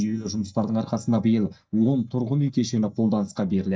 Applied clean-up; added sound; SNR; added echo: neural mask model DeepFilterNet 3.